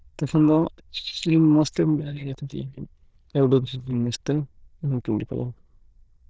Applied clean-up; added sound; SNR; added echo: neural diffusion model UNIVERSE++.